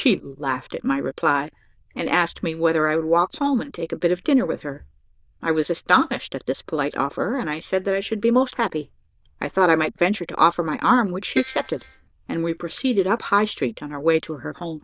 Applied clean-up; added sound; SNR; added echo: neural diffusion model UNIVERSE++.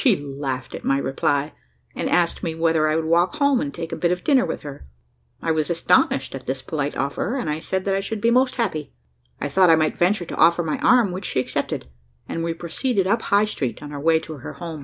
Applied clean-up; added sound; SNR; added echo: none; none; none; none.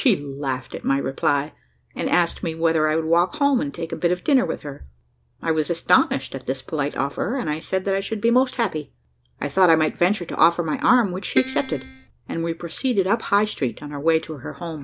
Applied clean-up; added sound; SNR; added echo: none; Keyboard (musical); 7 dB; none.